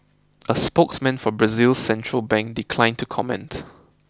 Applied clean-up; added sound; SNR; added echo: none; none; none; none.